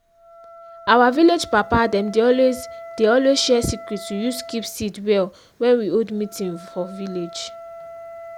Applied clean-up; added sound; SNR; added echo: none; Wind instrument, woodwind instrument; 18 dB; none.